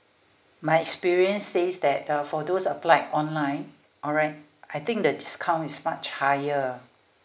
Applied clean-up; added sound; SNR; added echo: none; none; none; none.